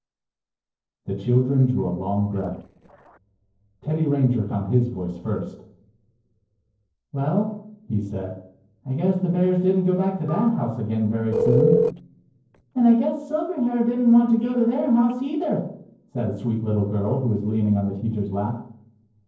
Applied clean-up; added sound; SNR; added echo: neural separator model SepFormer DNS4.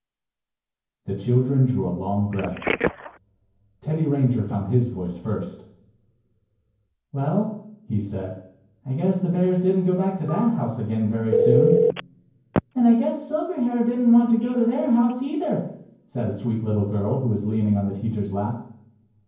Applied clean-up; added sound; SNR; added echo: none; Telephone; 7 dB; reverberation time 0.9 s.